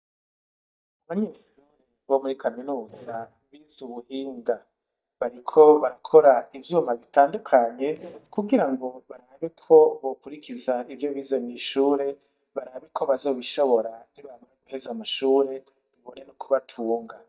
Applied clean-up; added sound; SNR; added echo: neural mask model DeepFilterNet 3.